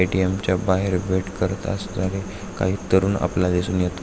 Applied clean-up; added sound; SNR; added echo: none; none; none; none.